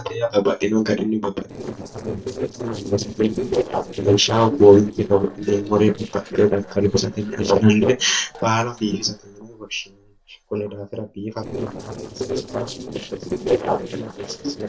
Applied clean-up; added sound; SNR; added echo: neural separator model SepFormer DNS4.